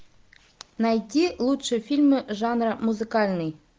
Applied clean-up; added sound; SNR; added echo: none; none; none; none.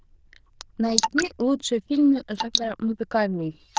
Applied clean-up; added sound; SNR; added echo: neural diffusion model UNIVERSE++.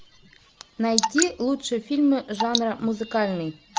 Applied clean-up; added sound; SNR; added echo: none; Drip / Water; 6 dB; none.